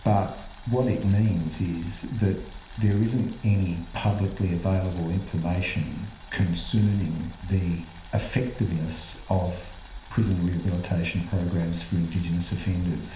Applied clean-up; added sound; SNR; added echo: none; Boiling; 16 dB; reverberation time 0.7 s.